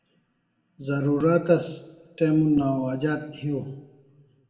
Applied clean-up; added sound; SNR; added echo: none; none; none; reverberation time 1.0 s.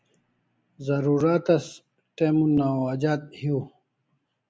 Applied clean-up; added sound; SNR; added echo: none; none; none; none.